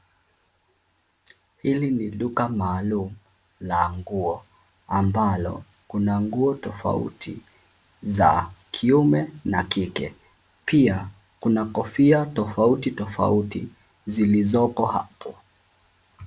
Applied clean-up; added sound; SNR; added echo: none; none; none; none.